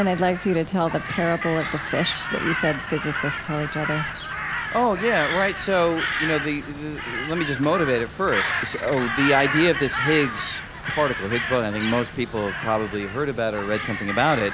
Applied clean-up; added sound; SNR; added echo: none; Crow; 5 dB; none.